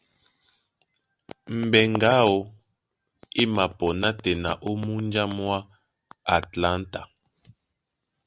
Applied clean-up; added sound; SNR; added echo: none; none; none; none.